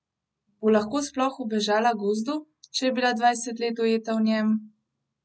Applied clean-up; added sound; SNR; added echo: none; none; none; none.